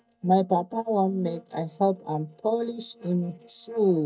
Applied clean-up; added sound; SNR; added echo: neural mask model DeepFilterNet 3.